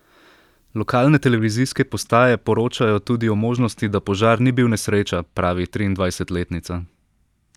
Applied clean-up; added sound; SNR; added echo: neural mask model DeepFilterNet 3.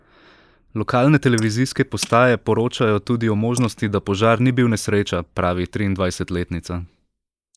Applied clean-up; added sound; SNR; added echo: neural mask model Resemble Enhance denoiser.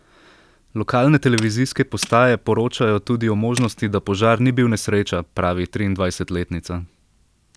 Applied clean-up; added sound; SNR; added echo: none; Tools; 17 dB; none.